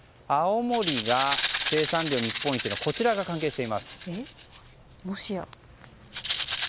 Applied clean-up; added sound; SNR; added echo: none; Rattle (instrument); 5 dB; none.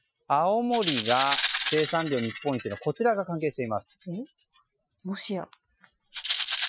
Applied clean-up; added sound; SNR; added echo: classical method Wiener filter.